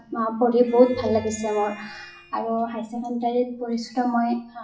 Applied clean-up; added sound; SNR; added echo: classical method WPE with log-MMSE.